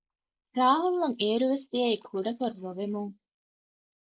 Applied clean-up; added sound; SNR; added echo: neural mask model Resemble Enhance denoiser.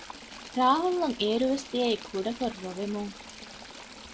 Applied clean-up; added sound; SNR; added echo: none; Stream / Trickle, dribble; 15 dB; none.